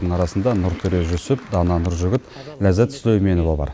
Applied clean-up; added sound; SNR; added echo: none; none; none; none.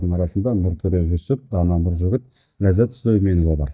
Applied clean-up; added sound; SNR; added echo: neural mask model DeepFilterNet 3.